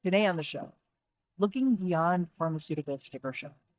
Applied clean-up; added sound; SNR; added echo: neural mask model DeepFilterNet 3.